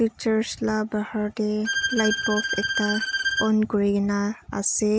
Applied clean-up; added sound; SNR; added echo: none; Bowed string instrument; 3 dB; none.